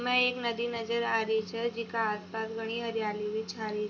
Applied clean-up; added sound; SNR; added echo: none; none; none; reverberation time 0.4 s.